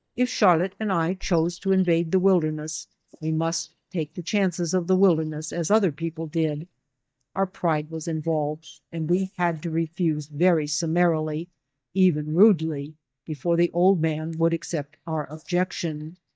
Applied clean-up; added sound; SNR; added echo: neural mask model DeepFilterNet 3.